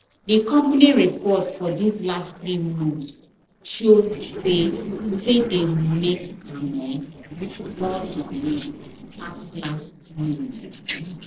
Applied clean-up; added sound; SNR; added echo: neural separator model SepFormer DNS4.